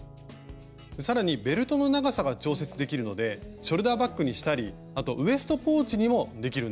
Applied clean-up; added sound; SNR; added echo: none; none; none; none.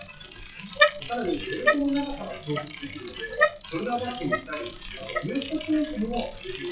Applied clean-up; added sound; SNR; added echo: classical method WPE with log-MMSE.